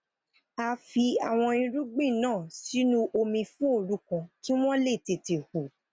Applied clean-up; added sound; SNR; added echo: none; none; none; none.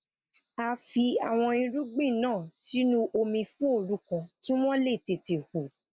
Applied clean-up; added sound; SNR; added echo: neural mask model Resemble Enhance denoiser.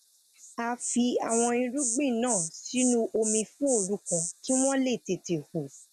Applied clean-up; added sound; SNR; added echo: none; Insect; 7 dB; none.